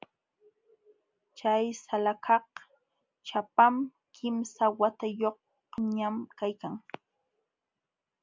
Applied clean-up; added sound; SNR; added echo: none; none; none; none.